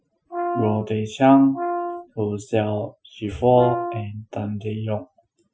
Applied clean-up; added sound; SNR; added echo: classical method Wiener filter.